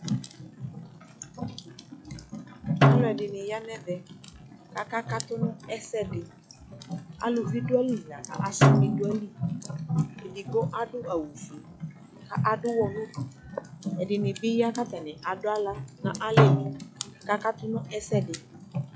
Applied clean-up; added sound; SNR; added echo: classical method log-MMSE.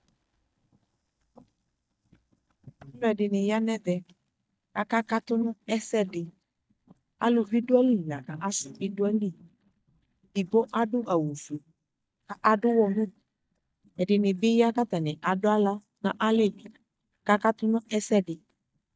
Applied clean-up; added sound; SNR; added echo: neural mask model DeepFilterNet 3.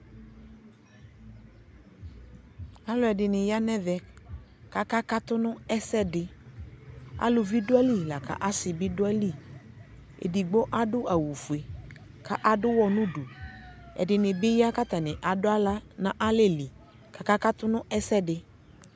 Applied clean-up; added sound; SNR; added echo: none; none; none; none.